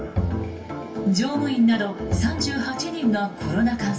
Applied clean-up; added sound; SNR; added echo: none; Bowed string instrument; 7 dB; reverberation time 0.3 s.